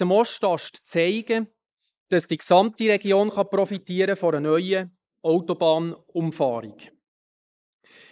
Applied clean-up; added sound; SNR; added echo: neural mask model Resemble Enhance denoiser.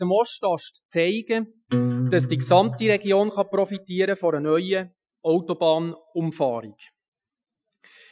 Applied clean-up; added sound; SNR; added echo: classical method Wiener filter.